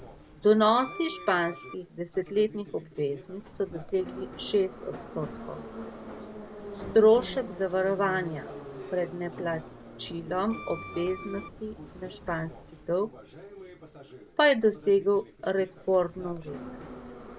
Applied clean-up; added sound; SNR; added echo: none; Subway, metro, underground + Bowed string instrument; 14 dB; none.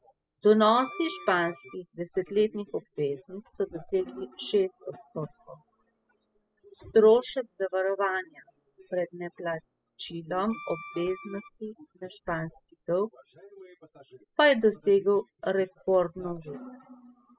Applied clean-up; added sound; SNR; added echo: classical method spectral subtraction.